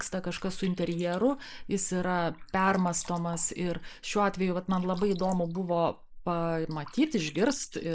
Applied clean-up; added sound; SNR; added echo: neural mask model Resemble Enhance denoiser.